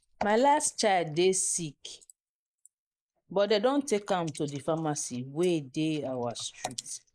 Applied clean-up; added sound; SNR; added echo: neural mask model Resemble Enhance denoiser.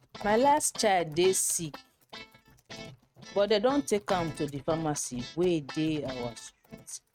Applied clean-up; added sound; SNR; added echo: neural mask model RNNoise.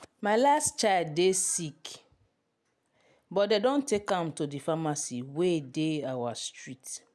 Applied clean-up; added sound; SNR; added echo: none; none; none; none.